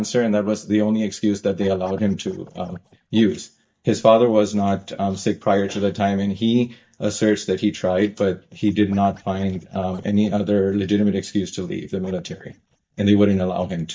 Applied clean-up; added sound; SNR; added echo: neural mask model DeepFilterNet 3.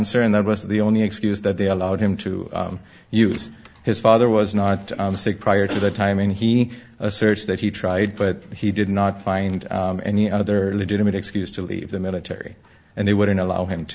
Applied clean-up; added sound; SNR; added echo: none; none; none; none.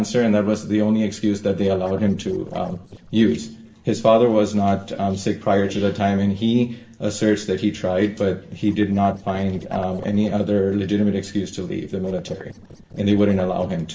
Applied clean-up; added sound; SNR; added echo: neural separator model SepFormer DNS4.